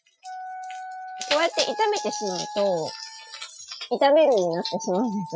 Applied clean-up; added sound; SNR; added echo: classical method Wiener filter.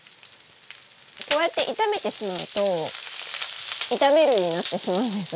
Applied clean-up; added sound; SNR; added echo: none; none; none; none.